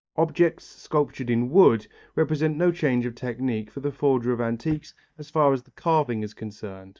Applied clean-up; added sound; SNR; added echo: neural mask model DeepFilterNet 3.